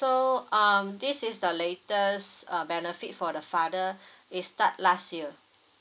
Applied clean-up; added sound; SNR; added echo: none; none; none; none.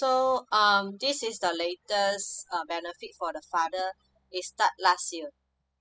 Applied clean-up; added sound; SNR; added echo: classical method spectral subtraction.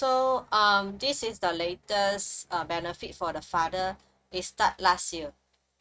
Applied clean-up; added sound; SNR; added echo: neural mask model RNNoise.